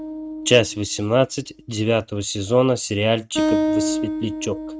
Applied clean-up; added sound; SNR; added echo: neural mask model RNNoise.